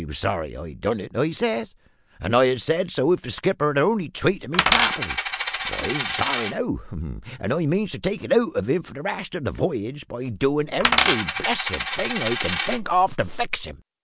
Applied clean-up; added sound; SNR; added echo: none; Coin (dropping); 0 dB; none.